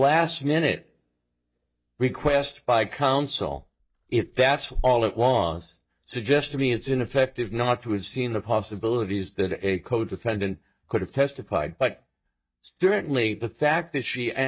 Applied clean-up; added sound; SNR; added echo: neural mask model DeepFilterNet 3.